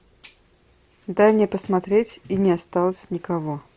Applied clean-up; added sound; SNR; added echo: none; none; none; none.